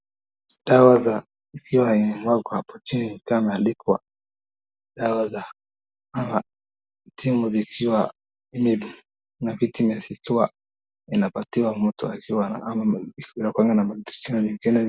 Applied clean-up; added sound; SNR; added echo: none; none; none; none.